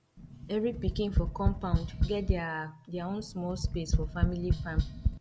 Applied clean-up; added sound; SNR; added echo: none; Tap; -4 dB; none.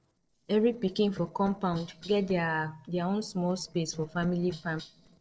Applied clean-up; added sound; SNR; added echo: neural separator model SepFormer DNS4.